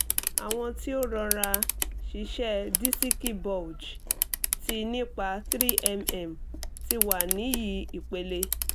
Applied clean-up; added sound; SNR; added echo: none; Camera; -2 dB; none.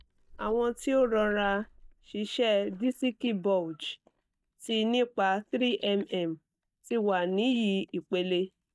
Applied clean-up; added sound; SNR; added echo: neural mask model DeepFilterNet 3.